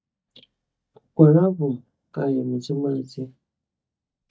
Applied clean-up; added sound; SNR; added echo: neural mask model DeepFilterNet 3.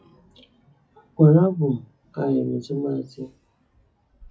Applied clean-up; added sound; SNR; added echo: classical method WPE with log-MMSE.